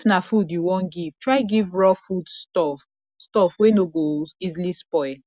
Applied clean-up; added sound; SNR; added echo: none; none; none; none.